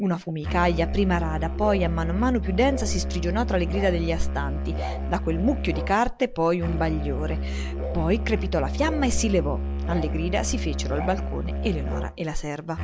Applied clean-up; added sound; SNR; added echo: none; Musical instrument; 2 dB; none.